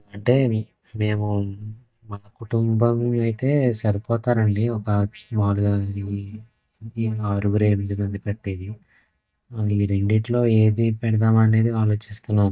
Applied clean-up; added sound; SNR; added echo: neural mask model DeepFilterNet 3.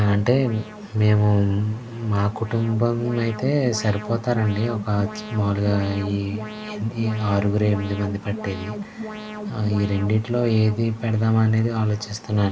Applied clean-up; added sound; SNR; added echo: none; Alarm; 13 dB; none.